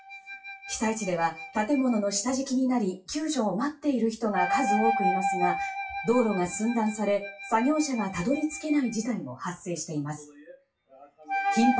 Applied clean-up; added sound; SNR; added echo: classical method WPE with log-MMSE.